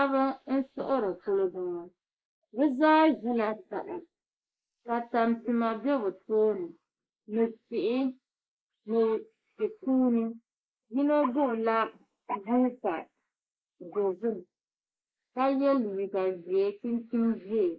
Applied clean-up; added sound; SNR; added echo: neural mask model Resemble Enhance denoiser.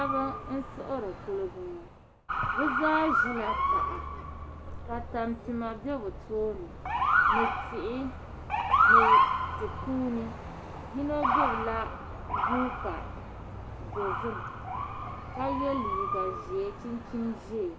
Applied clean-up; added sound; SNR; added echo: none; Motor vehicle (road) / Siren; -4 dB; none.